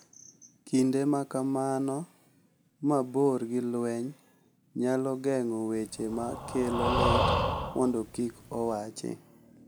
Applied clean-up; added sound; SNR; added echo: none; Breathing; 0 dB; none.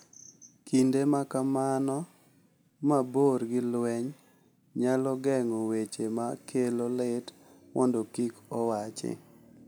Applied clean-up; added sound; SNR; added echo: none; none; none; none.